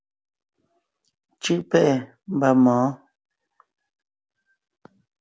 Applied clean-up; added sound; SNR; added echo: none; none; none; none.